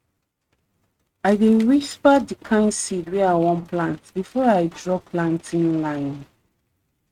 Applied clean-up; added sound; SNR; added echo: neural mask model RNNoise.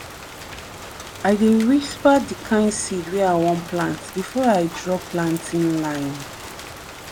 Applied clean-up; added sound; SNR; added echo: none; Rain; 14 dB; none.